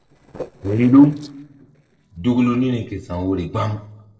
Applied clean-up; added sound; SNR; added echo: neural separator model SepFormer DNS4.